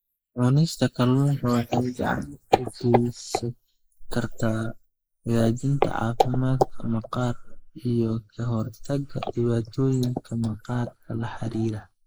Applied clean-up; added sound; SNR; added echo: neural mask model Resemble Enhance denoiser.